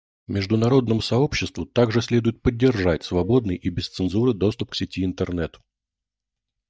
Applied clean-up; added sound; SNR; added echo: neural mask model DeepFilterNet 3.